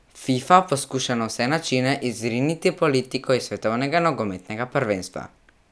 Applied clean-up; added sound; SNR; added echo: none; none; none; none.